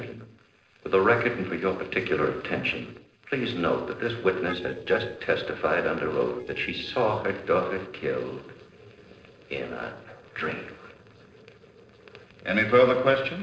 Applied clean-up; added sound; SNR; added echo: neural separator model SepFormer DNS4.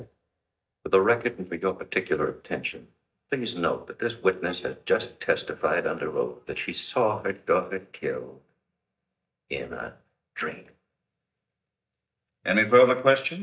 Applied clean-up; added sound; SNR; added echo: neural mask model DeepFilterNet 3.